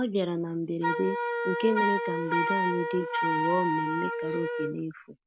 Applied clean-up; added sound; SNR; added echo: none; Wind instrument, woodwind instrument; 0 dB; none.